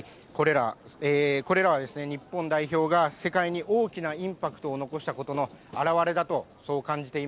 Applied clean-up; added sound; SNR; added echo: none; none; none; none.